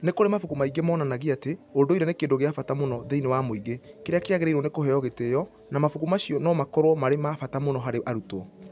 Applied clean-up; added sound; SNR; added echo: none; none; none; none.